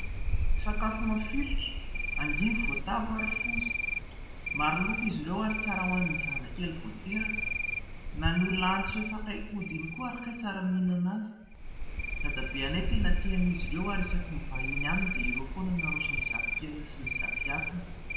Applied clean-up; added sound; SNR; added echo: none; Cricket; -2 dB; reverberation time 0.9 s.